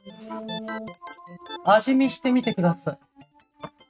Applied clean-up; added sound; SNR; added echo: neural mask model RNNoise.